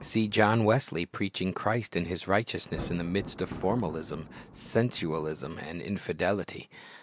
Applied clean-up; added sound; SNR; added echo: none; Thunder; 16 dB; none.